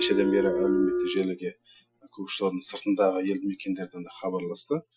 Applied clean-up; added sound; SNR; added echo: classical method Wiener filter.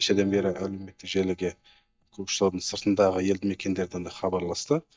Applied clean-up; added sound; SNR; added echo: neural mask model DeepFilterNet 3.